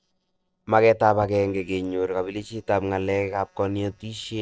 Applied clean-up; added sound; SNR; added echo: neural separator model SepFormer DNS4.